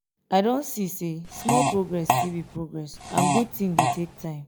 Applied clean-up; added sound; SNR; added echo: none; Fart; -1 dB; none.